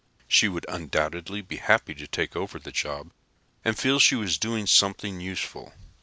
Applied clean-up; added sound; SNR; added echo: none; none; none; none.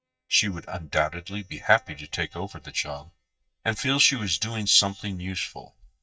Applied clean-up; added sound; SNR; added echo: neural mask model DeepFilterNet 3.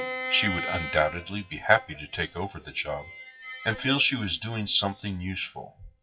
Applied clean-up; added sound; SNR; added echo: classical method WPE with log-MMSE.